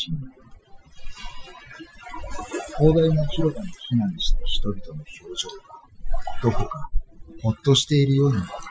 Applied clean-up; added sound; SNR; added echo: classical method Wiener filter.